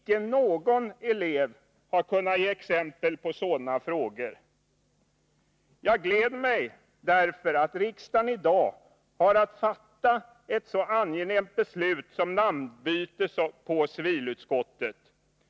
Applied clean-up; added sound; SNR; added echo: none; none; none; none.